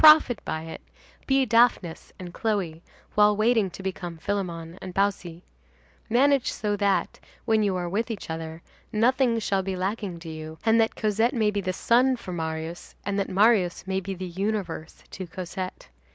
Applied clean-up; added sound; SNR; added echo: none; none; none; none.